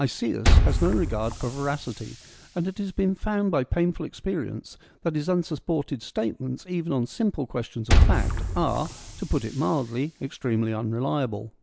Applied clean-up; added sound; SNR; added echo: none; Liquid; -2 dB; none.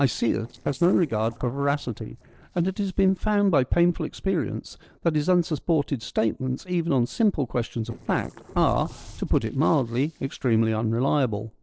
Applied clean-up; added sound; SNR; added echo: neural separator model SepFormer DNS4.